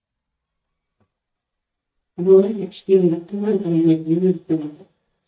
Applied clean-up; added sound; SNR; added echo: neural mask model DeepFilterNet 3.